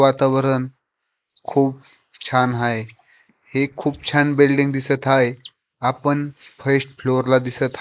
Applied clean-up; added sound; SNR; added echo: neural mask model Resemble Enhance denoiser.